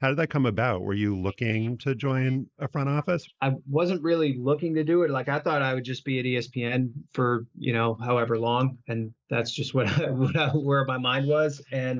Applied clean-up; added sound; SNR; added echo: neural mask model Resemble Enhance denoiser.